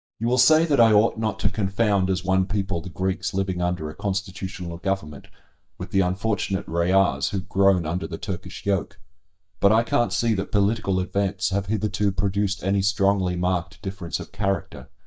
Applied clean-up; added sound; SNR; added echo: neural mask model DeepFilterNet 3.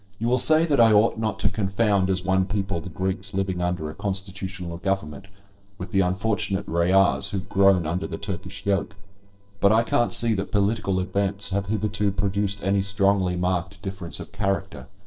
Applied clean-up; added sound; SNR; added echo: neural separator model SepFormer DNS4.